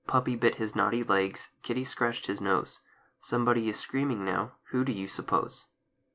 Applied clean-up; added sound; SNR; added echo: none; none; none; none.